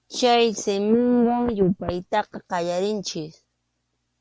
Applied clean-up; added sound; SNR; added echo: none; none; none; none.